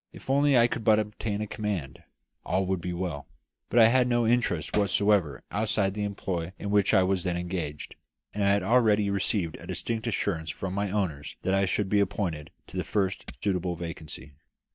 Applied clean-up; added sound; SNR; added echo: neural mask model DeepFilterNet 3.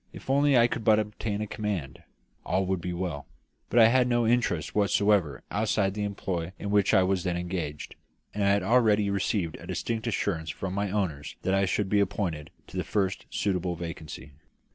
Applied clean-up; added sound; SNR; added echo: none; none; none; none.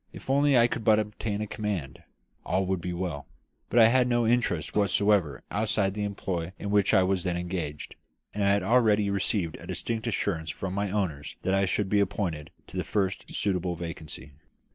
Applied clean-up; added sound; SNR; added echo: neural mask model Resemble Enhance denoiser.